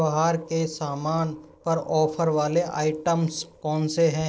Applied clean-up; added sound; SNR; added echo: neural separator model SepFormer DNS4.